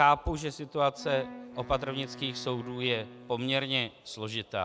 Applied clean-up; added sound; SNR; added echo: none; Wind instrument, woodwind instrument; 16 dB; none.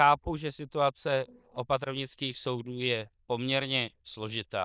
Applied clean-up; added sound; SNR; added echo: neural diffusion model UNIVERSE++.